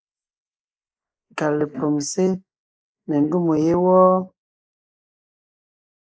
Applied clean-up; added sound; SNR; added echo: neural mask model Resemble Enhance denoiser.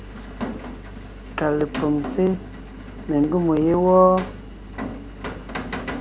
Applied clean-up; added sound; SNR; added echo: none; Rain; 10 dB; none.